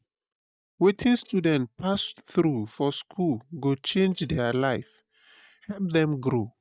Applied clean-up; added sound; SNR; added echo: neural mask model DeepFilterNet 3.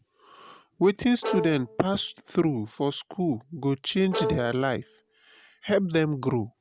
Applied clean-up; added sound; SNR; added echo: none; Bowed string instrument; 8 dB; none.